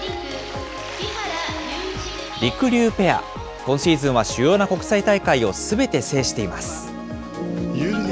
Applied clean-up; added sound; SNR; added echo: none; none; none; none.